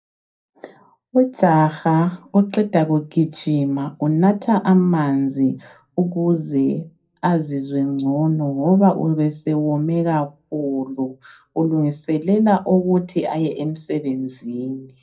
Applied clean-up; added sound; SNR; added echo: none; none; none; reverberation time 0.2 s.